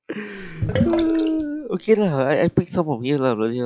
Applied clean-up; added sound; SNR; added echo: classical method log-MMSE.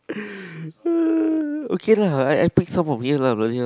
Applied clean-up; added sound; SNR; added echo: none; none; none; none.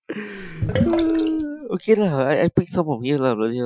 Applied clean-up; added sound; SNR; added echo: classical method Wiener filter.